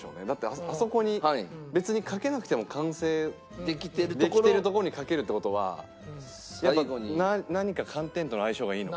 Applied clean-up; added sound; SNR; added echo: none; none; none; none.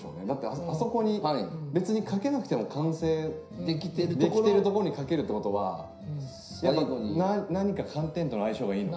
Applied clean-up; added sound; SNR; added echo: none; none; none; reverberation time 0.5 s.